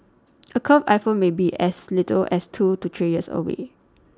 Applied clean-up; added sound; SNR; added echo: none; none; none; none.